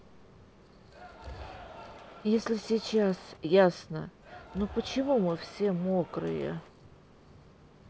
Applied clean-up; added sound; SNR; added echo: none; Cheering; 16 dB; none.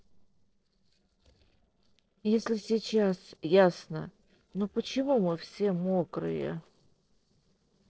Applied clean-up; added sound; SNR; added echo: neural separator model SepFormer DNS4.